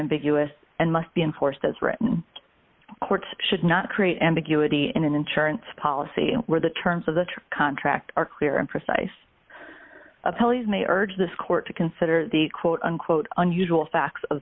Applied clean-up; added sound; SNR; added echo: none; none; none; none.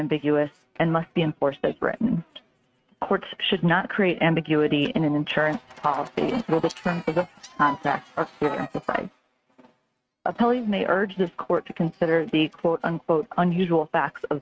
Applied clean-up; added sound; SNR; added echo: neural mask model RNNoise.